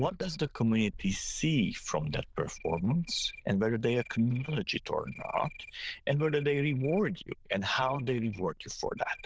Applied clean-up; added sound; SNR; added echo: neural diffusion model UNIVERSE++.